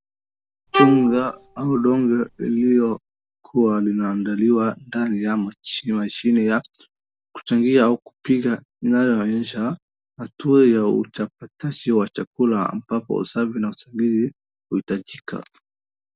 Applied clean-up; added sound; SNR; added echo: none; Bowed string instrument; 6 dB; none.